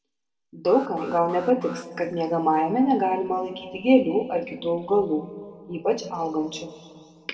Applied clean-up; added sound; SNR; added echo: none; Alarm; 19 dB; reverberation time 2.0 s.